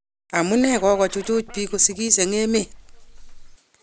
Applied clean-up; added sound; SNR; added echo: none; Scratching (performance technique) + Wind; 18 dB; none.